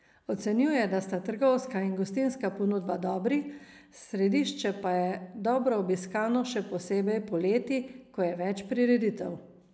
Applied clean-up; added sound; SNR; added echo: none; none; none; none.